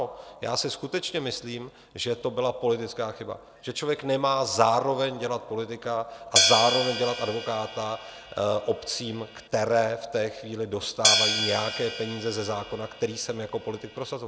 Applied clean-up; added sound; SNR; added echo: none; Hi-hat; 1 dB; none.